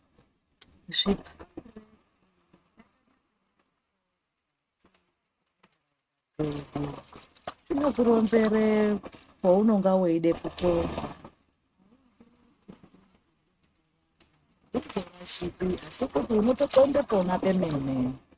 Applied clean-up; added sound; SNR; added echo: neural mask model RNNoise.